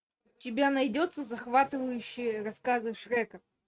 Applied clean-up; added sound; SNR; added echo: neural mask model RNNoise.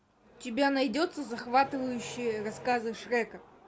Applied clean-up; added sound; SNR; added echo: none; Accelerating, revving, vroom; 17 dB; none.